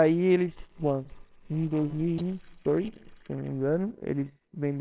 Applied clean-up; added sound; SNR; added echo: neural separator model SepFormer WHAMR!.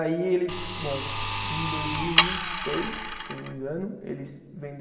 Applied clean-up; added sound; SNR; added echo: none; Sawing; -2 dB; reverberation time 2.0 s.